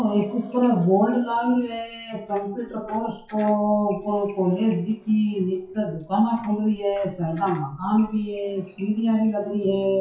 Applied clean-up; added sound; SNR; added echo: classical method WPE with log-MMSE.